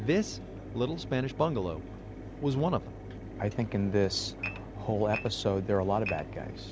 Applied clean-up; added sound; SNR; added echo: none; Dishes, pots, and pans / Glass + Mechanisms; 10 dB; none.